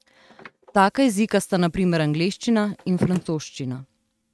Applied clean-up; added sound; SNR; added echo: neural mask model RNNoise.